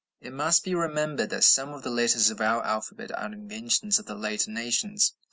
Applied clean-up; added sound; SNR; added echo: none; none; none; none.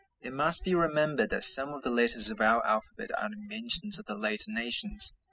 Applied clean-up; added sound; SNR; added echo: classical method spectral subtraction.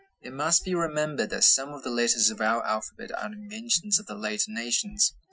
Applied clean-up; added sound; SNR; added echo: classical method Wiener filter.